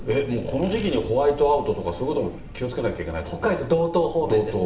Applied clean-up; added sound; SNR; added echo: none; Accelerating, revving, vroom; 15 dB; reverberation time 0.6 s.